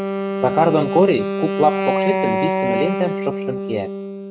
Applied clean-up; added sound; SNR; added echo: neural mask model RNNoise.